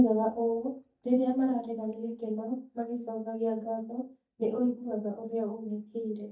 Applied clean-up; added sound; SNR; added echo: neural mask model DeepFilterNet 3.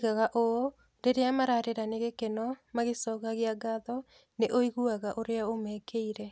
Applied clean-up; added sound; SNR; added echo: none; none; none; none.